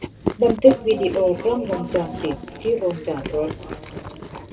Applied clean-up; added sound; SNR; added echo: none; Chewing, mastication; 10 dB; reverberation time 2.2 s.